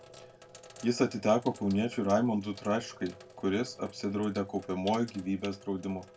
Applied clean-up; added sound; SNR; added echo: none; Sink (filling or washing); 20 dB; reverberation time 0.1 s.